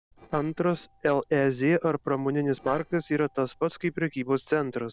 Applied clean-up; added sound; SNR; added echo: neural separator model SepFormer DNS4.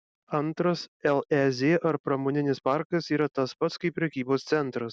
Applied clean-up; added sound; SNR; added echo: none; none; none; none.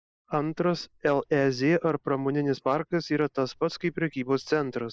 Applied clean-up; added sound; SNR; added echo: neural mask model Resemble Enhance denoiser.